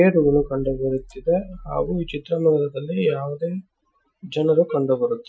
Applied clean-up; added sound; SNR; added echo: classical method Wiener filter.